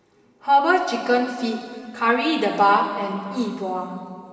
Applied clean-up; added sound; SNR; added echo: none; none; none; reverberation time 2.7 s.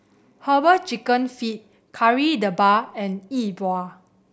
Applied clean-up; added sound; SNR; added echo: none; none; none; none.